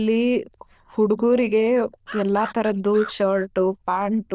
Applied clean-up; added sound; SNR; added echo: neural diffusion model UNIVERSE++.